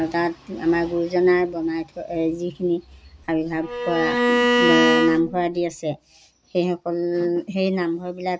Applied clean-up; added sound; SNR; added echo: none; Bowed string instrument; -2 dB; none.